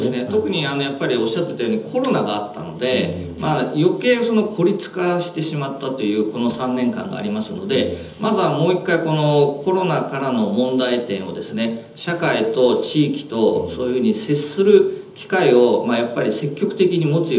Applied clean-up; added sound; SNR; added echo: none; none; none; reverberation time 1.2 s.